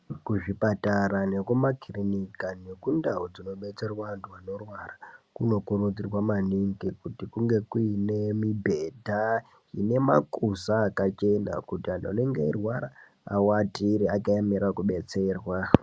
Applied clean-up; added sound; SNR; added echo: none; none; none; none.